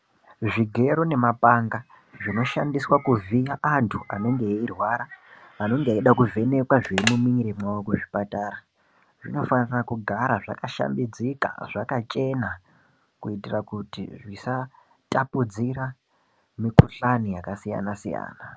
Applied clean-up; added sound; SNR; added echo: none; Telephone; 8 dB; none.